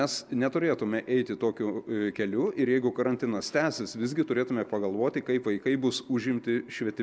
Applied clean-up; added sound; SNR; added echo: none; none; none; none.